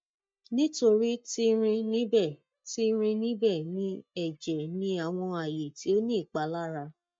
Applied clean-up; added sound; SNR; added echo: neural mask model DeepFilterNet 3.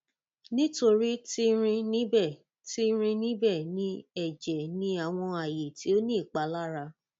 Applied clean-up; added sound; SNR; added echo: none; none; none; none.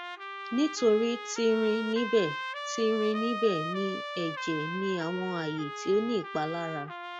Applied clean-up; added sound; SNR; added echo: none; Trumpet; 8 dB; none.